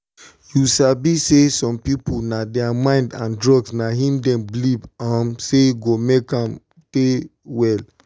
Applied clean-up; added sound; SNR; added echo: none; none; none; none.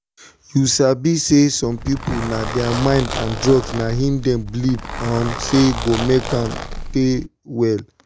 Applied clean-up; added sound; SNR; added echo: none; Zipper (clothing); 8 dB; none.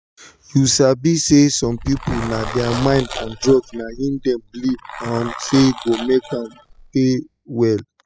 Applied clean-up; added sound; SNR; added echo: classical method spectral subtraction.